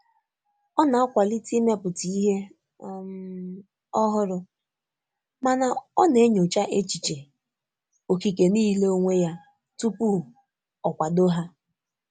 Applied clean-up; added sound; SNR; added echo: none; none; none; none.